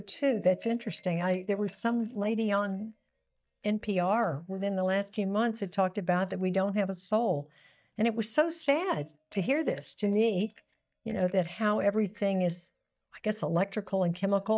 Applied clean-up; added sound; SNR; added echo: neural mask model DeepFilterNet 3.